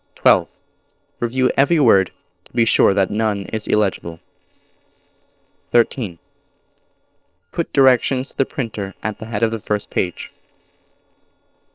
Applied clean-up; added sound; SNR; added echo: neural separator model SepFormer DNS4.